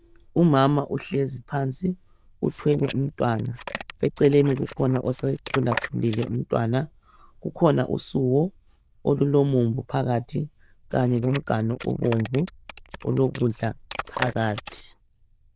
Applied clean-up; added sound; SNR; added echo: neural diffusion model UNIVERSE++.